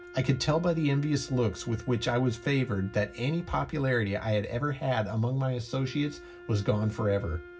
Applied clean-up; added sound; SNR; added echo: none; Wind instrument, woodwind instrument; 20 dB; reverberation time 0.4 s.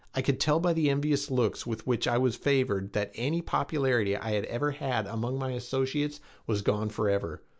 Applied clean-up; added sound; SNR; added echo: none; none; none; none.